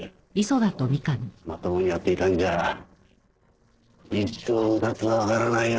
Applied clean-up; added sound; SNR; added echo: neural separator model SepFormer DNS4.